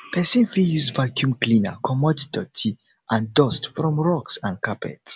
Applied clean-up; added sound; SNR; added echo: none; none; none; none.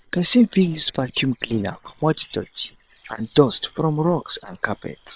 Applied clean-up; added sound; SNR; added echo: neural separator model SepFormer WHAM!.